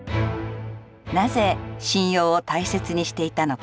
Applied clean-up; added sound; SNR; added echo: none; none; none; none.